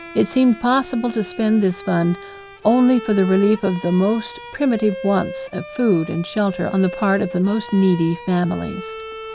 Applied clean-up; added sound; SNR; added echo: none; Bowed string instrument; 14 dB; none.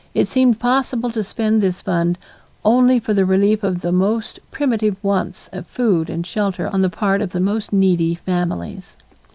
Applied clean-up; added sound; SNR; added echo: none; none; none; none.